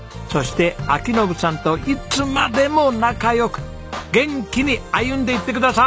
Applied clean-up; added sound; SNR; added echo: none; none; none; none.